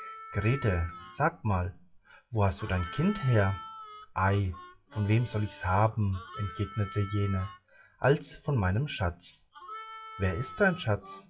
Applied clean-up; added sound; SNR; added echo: classical method WPE with log-MMSE.